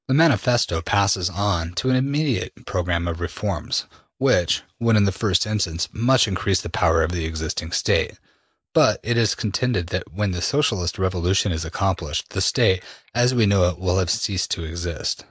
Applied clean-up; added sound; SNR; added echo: neural mask model Resemble Enhance denoiser.